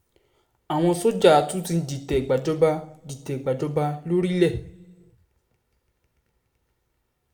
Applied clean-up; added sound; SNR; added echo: none; none; none; reverberation time 0.5 s.